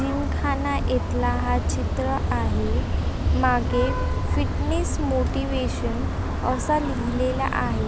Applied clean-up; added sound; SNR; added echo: none; Vehicle horn, car horn, honking; -3 dB; none.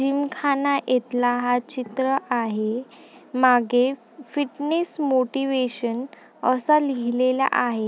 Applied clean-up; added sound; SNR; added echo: none; none; none; none.